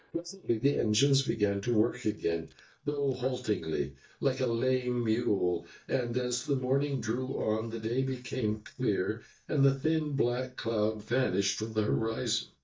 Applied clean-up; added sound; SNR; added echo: neural mask model DeepFilterNet 3.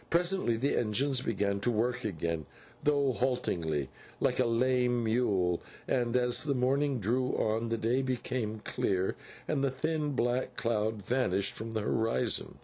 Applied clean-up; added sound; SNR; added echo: none; none; none; none.